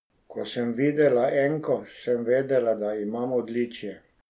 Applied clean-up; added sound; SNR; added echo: none; none; none; none.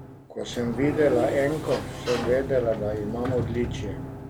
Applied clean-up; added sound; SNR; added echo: none; Sliding door; 6 dB; none.